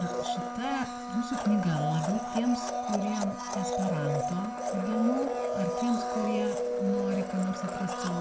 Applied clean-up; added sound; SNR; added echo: none; Domestic sounds, home sounds; 1 dB; reverberation time 0.7 s.